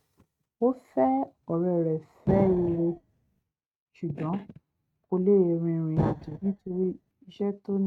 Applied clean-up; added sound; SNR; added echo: neural mask model RNNoise.